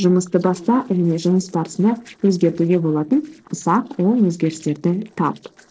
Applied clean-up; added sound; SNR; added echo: neural separator model SepFormer DNS4.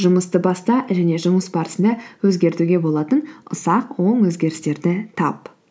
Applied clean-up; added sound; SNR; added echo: none; none; none; none.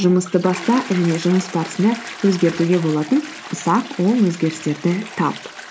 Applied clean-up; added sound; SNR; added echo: none; Toilet flush; 15 dB; none.